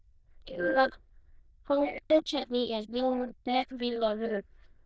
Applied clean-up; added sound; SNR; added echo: neural diffusion model UNIVERSE++.